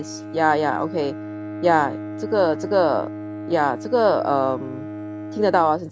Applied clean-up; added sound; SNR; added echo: none; Bowed string instrument; 10 dB; none.